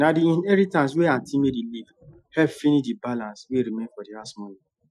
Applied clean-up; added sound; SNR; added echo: classical method Wiener filter.